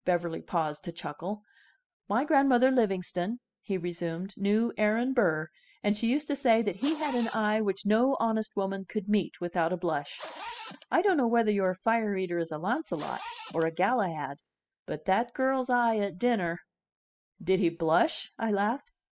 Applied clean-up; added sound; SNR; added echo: classical method spectral subtraction.